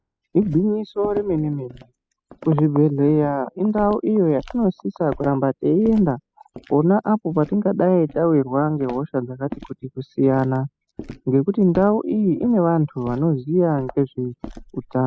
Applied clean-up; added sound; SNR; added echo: classical method spectral subtraction.